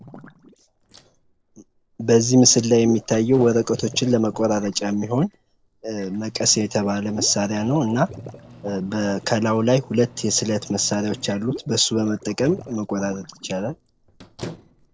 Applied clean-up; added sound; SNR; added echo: neural separator model SepFormer DNS4.